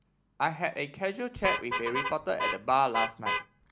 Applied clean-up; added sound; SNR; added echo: none; Vehicle horn, car horn, honking; 4 dB; none.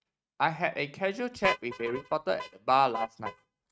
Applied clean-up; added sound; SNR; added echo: neural mask model RNNoise.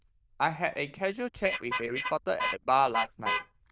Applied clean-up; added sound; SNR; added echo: neural diffusion model UNIVERSE++.